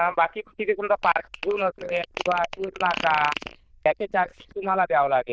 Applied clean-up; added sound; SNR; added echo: neural diffusion model UNIVERSE++.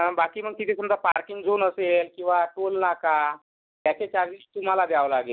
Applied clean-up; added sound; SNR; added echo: none; none; none; none.